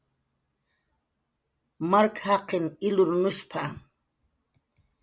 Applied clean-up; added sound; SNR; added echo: none; none; none; none.